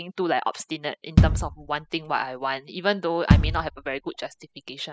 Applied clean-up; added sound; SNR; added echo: classical method spectral subtraction.